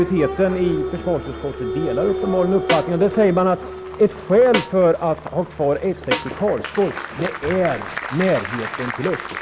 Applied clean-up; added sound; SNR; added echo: none; Snare drum + Applause; 7 dB; none.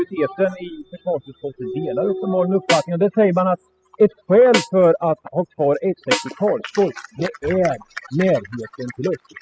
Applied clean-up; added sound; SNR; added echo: classical method spectral subtraction.